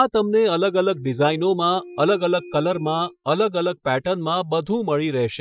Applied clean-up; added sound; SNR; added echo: classical method Wiener filter.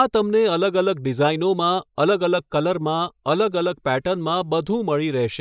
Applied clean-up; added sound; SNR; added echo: neural mask model Resemble Enhance denoiser.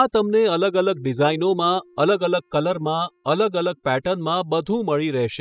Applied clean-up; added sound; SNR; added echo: classical method spectral subtraction.